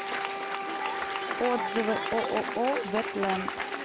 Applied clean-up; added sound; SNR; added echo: none; Applause + Wind instrument, woodwind instrument; 1 dB; none.